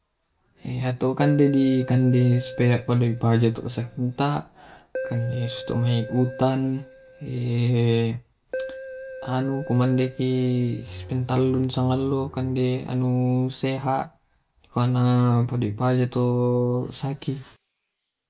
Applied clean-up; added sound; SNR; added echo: none; Keyboard (musical) + Bowed string instrument; 14 dB; none.